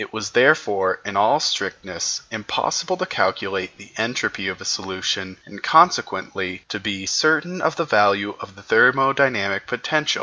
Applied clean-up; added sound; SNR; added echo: none; none; none; none.